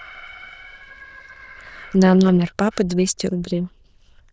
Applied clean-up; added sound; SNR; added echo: neural diffusion model UNIVERSE++.